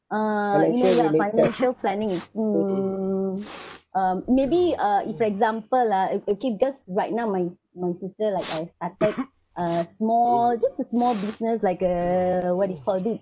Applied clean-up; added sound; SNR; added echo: none; Respiratory sounds; 15 dB; none.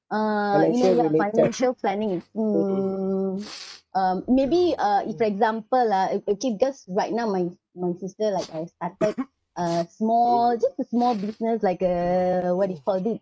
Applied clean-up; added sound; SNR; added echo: neural mask model RNNoise.